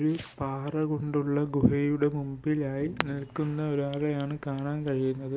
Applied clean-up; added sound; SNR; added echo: none; Fireworks + Thump, thud; 17 dB; none.